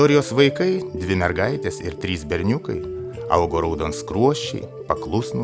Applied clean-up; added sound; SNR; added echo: none; none; none; none.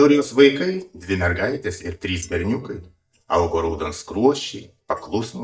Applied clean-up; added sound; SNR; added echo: neural mask model DeepFilterNet 3.